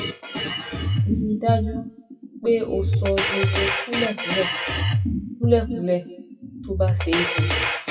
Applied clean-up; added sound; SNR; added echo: classical method WPE with log-MMSE.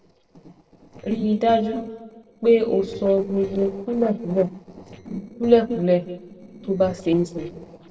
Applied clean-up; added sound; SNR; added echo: neural separator model SepFormer DNS4.